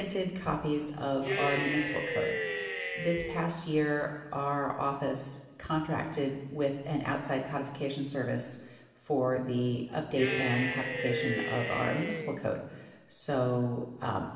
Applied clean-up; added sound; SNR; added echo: none; Cheering; 2 dB; reverberation time 1.2 s.